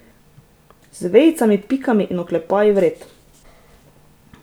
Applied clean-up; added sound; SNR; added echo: none; none; none; none.